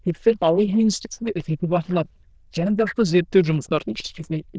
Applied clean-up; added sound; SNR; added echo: neural diffusion model UNIVERSE++.